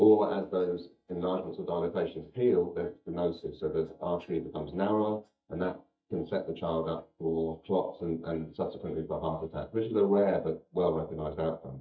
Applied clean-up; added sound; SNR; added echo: neural mask model DeepFilterNet 3.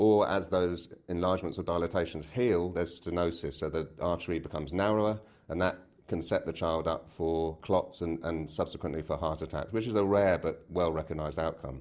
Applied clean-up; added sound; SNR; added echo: none; none; none; none.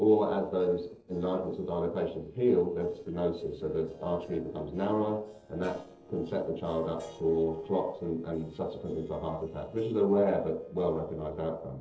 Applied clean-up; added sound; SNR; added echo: neural separator model SepFormer DNS4.